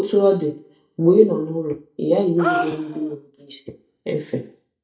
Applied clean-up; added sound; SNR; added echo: neural mask model DeepFilterNet 3.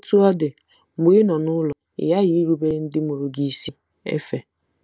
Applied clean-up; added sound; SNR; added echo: none; none; none; none.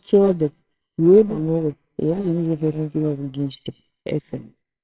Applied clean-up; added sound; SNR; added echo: neural separator model SepFormer WHAMR!.